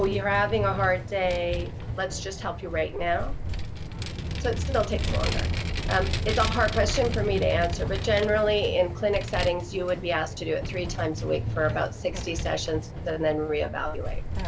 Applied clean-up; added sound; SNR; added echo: none; Vehicle; 3 dB; none.